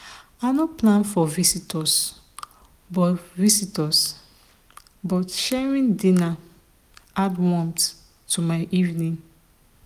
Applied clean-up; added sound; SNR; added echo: none; none; none; none.